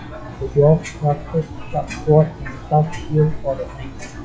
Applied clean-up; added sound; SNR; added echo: classical method log-MMSE.